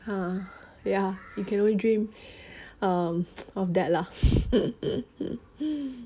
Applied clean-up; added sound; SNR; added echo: none; none; none; none.